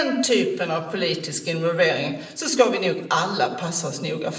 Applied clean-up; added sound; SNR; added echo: none; none; none; reverberation time 0.8 s.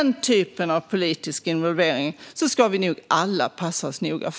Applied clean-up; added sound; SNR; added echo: none; none; none; none.